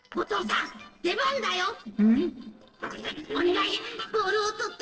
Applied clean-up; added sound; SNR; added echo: neural separator model SepFormer DNS4.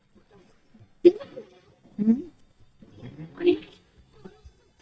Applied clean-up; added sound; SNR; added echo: neural mask model DeepFilterNet 3.